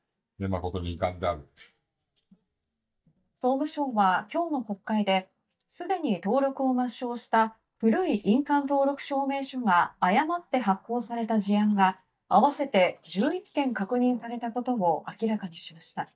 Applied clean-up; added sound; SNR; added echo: neural mask model DeepFilterNet 3.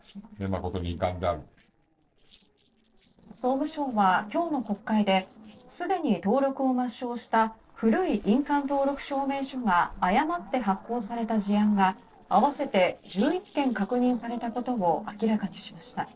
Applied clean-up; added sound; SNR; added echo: neural separator model SepFormer DNS4.